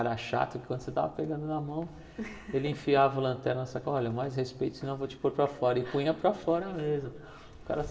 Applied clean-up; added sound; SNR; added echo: none; none; none; reverberation time 1.3 s.